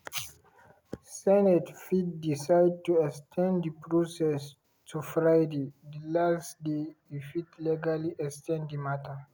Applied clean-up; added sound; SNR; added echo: none; none; none; none.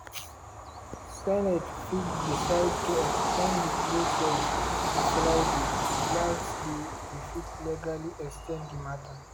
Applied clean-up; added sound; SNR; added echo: none; Train / Bird vocalization, bird call, bird song; -2 dB; none.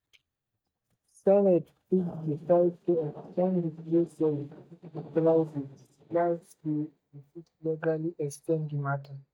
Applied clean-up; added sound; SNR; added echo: neural mask model DeepFilterNet 3.